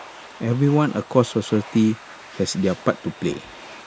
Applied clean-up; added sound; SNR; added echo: none; Domestic sounds, home sounds; 18 dB; none.